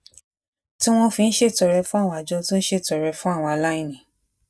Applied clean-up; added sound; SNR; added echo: neural mask model DeepFilterNet 3.